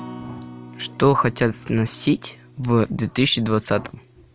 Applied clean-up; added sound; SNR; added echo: none; Acoustic guitar; 19 dB; none.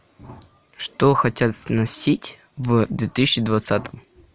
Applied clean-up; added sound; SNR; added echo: none; none; none; none.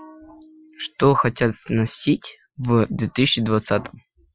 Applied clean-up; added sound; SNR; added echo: classical method Wiener filter.